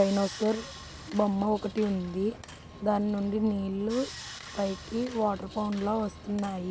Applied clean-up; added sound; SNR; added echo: none; Sawing; 15 dB; none.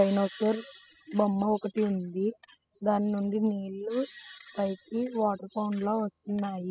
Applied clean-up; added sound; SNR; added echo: classical method spectral subtraction.